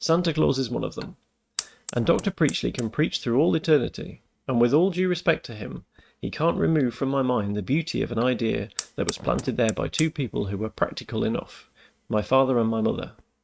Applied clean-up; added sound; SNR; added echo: neural mask model RNNoise.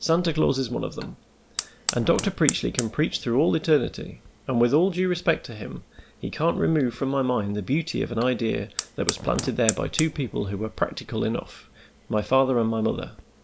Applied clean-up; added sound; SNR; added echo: none; Fire; 13 dB; none.